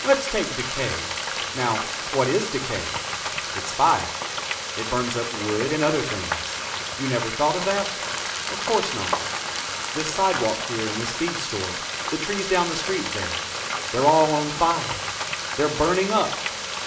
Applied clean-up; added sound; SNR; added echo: none; Frying (food); 3 dB; reverberation time 1.2 s.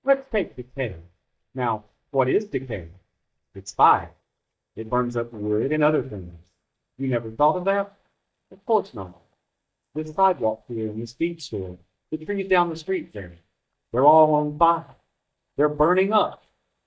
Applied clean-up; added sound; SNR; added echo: neural mask model DeepFilterNet 3.